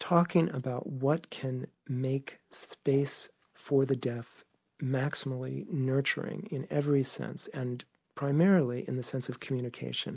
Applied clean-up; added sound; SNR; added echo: none; none; none; none.